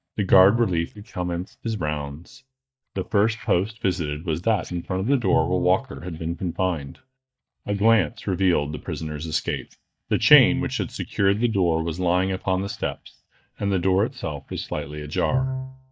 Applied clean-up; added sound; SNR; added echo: neural mask model DeepFilterNet 3.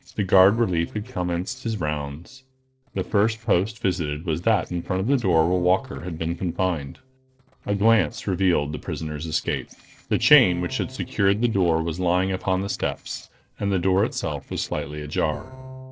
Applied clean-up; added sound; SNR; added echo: neural separator model SepFormer DNS4.